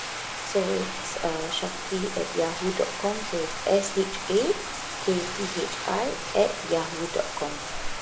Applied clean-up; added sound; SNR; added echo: none; Bathtub (filling or washing); 5 dB; none.